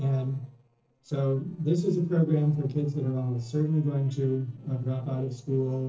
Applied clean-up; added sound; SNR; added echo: neural separator model SepFormer DNS4.